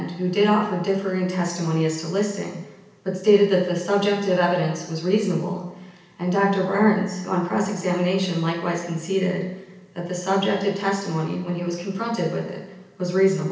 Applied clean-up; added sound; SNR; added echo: none; none; none; reverberation time 0.9 s.